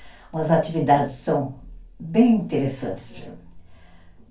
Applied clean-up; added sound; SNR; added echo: none; none; none; reverberation time 0.2 s.